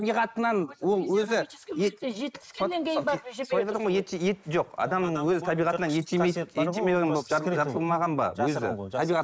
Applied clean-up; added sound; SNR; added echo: neural mask model Resemble Enhance denoiser.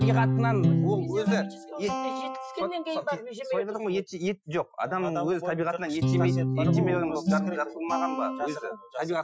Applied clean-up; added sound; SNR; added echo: classical method Wiener filter.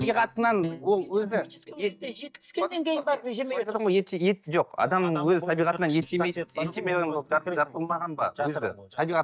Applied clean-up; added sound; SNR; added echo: neural mask model DeepFilterNet 3.